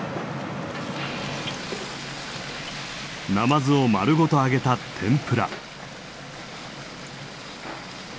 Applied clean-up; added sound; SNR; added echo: none; none; none; none.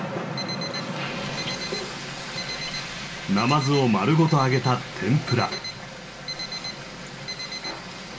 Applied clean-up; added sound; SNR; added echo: none; Alarm; 12 dB; reverberation time 0.8 s.